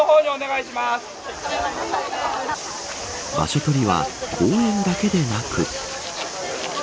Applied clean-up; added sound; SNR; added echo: none; none; none; none.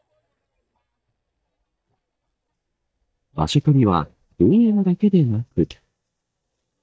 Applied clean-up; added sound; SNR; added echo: neural mask model DeepFilterNet 3.